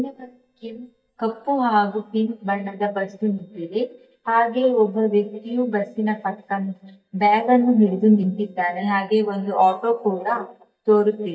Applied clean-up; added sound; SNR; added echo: neural mask model DeepFilterNet 3.